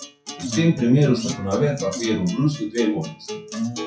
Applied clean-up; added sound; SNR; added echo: classical method WPE with log-MMSE.